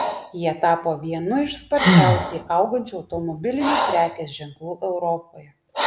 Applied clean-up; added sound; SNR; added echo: none; Breathing; 0 dB; none.